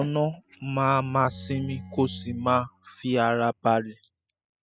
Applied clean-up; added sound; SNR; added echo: classical method spectral subtraction.